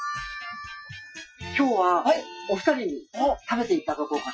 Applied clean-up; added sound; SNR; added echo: classical method Wiener filter.